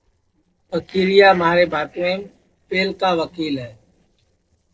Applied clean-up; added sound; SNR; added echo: neural separator model SepFormer DNS4.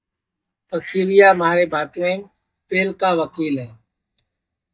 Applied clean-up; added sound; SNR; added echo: neural mask model DeepFilterNet 3.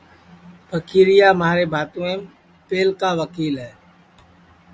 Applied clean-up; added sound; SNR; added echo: none; none; none; none.